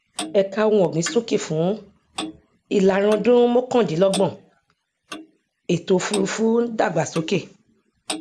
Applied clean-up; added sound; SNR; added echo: none; Clock; 15 dB; none.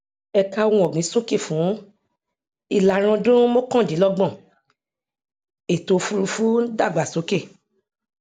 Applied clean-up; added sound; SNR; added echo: none; none; none; none.